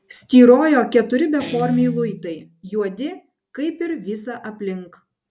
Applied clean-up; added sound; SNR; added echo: none; Guitar; 15 dB; none.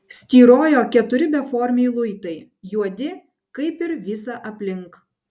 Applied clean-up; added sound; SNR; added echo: none; none; none; none.